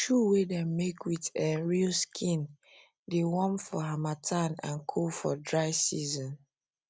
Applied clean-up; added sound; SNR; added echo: none; none; none; none.